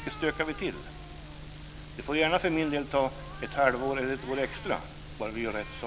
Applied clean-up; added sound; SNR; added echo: none; Cat; 19 dB; none.